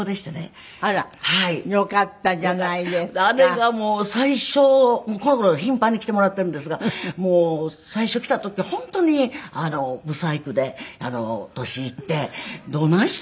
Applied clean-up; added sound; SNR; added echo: none; none; none; none.